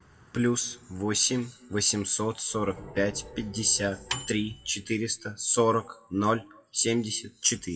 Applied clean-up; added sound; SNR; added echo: classical method WPE with log-MMSE.